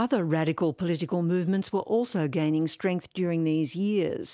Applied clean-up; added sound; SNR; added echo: none; none; none; none.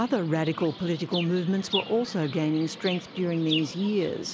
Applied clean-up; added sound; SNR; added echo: none; Chirp, tweet; 11 dB; none.